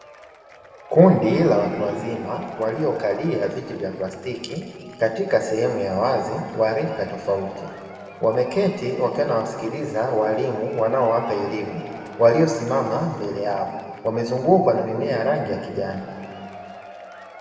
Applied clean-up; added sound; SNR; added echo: none; Applause / Crowd / Cheering; 19 dB; reverberation time 2.6 s.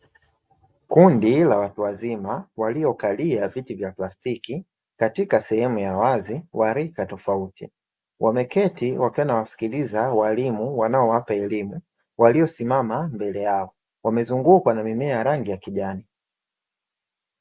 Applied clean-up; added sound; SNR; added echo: none; none; none; none.